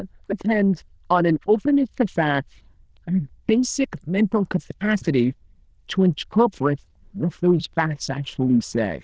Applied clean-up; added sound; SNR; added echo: neural diffusion model UNIVERSE++.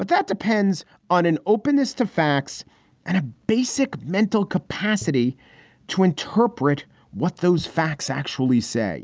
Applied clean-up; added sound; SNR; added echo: none; none; none; none.